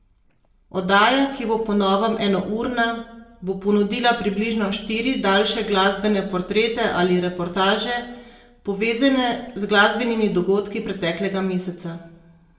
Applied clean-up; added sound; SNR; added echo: neural separator model SepFormer DNS4.